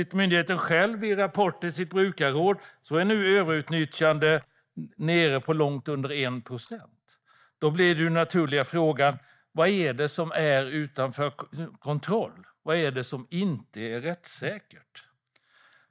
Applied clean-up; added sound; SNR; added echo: neural mask model DeepFilterNet 3.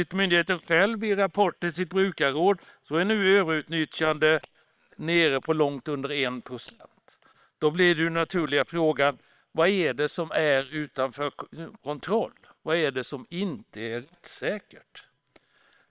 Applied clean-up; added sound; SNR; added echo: neural separator model SepFormer WHAM!.